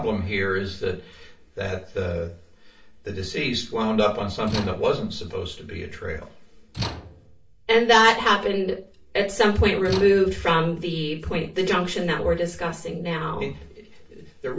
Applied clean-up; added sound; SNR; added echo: none; Slam / Tools; 12 dB; reverberation time 0.3 s.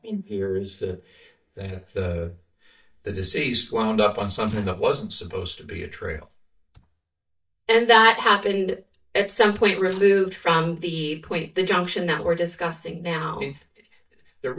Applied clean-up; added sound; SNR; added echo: neural mask model DeepFilterNet 3.